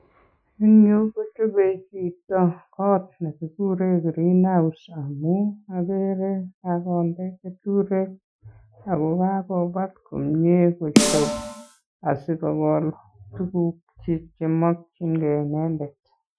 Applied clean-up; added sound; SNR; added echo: classical method Wiener filter.